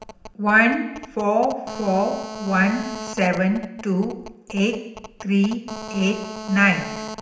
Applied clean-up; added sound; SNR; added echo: none; Telephone; 13 dB; reverberation time 0.8 s.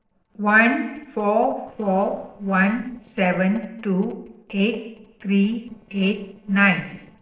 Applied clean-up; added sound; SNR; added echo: neural separator model SepFormer DNS4.